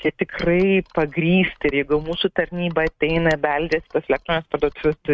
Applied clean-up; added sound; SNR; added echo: neural mask model RNNoise.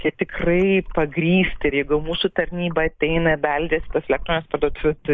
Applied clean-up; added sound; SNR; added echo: neural mask model Resemble Enhance denoiser.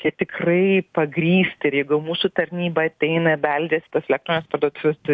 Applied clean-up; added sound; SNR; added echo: none; none; none; none.